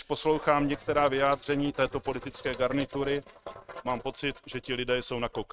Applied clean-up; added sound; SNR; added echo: neural mask model RNNoise.